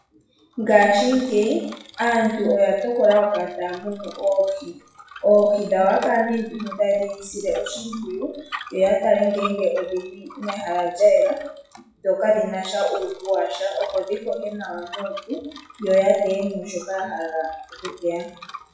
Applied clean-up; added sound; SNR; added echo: classical method WPE with log-MMSE.